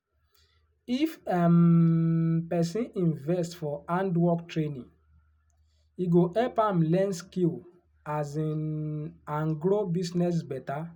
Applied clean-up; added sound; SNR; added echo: none; none; none; none.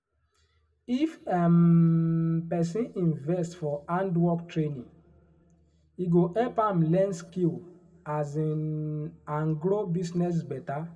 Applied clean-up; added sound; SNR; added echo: none; none; none; reverberation time 1.3 s.